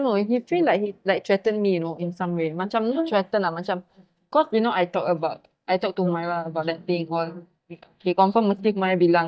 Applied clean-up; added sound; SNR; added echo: neural mask model DeepFilterNet 3.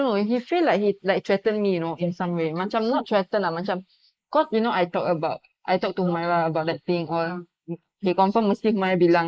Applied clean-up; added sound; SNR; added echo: neural mask model Resemble Enhance denoiser.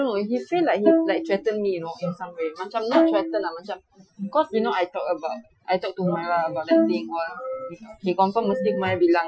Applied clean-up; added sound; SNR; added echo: classical method Wiener filter.